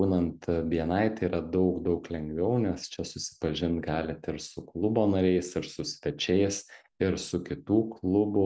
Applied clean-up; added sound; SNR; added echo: none; none; none; none.